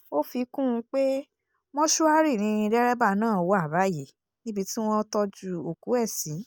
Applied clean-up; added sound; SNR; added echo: none; none; none; none.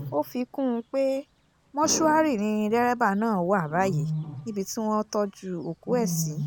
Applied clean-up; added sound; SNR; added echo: none; Wild animals; 10 dB; none.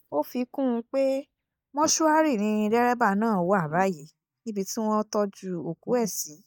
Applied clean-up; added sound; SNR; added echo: neural mask model DeepFilterNet 3.